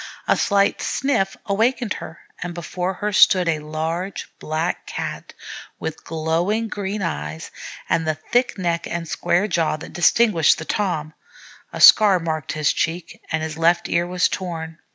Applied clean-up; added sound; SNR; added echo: none; none; none; none.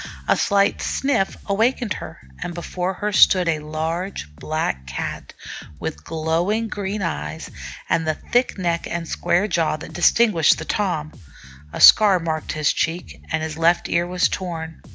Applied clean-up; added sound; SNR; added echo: none; Bass guitar; 18 dB; none.